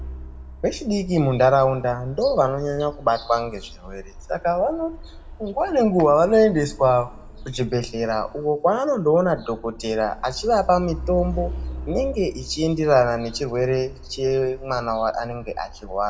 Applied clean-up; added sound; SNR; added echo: none; Truck; 15 dB; reverberation time 0.8 s.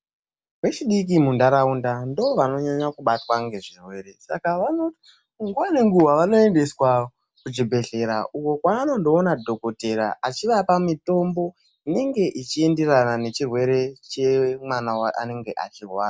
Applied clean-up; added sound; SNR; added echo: none; none; none; none.